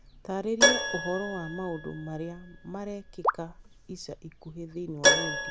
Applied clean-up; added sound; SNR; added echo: none; Keyboard (musical); -4 dB; none.